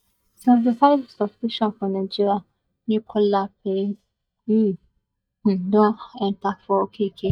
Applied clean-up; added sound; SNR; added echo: neural mask model DeepFilterNet 3.